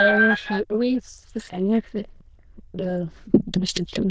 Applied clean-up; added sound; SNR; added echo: neural diffusion model UNIVERSE++.